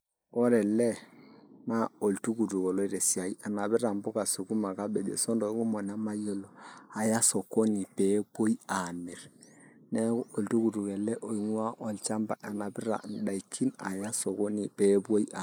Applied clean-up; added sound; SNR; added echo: neural mask model Resemble Enhance denoiser.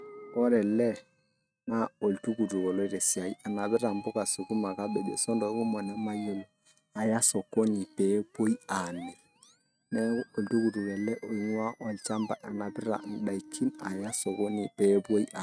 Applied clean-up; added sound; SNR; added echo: neural mask model RNNoise.